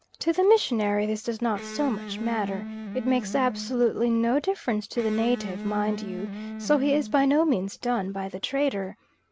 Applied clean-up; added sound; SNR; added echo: none; Electric guitar; 10 dB; none.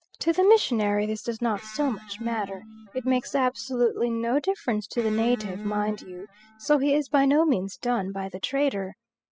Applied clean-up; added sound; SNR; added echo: classical method spectral subtraction.